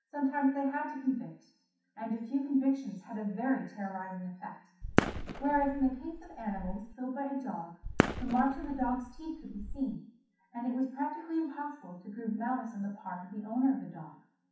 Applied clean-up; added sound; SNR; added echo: none; Fireworks; 1 dB; reverberation time 0.7 s.